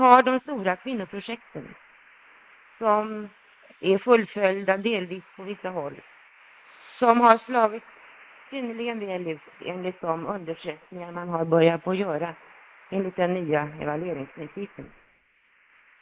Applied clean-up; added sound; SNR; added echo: neural mask model Resemble Enhance denoiser.